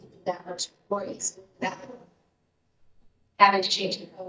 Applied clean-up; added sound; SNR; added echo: neural mask model DeepFilterNet 3.